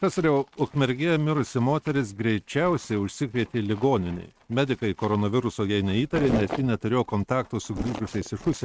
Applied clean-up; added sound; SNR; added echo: neural mask model RNNoise.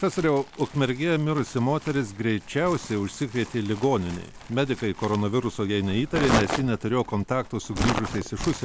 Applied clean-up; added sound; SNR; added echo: none; Crumpling, crinkling; 9 dB; none.